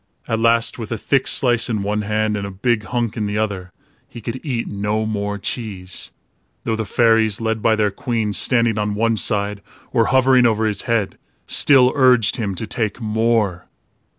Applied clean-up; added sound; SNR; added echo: none; none; none; none.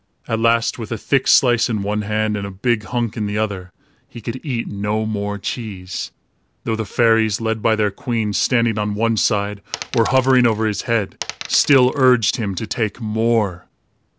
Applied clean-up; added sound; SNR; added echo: none; Coin (dropping); 14 dB; none.